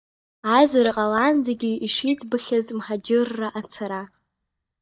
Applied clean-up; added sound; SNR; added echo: neural mask model DeepFilterNet 3.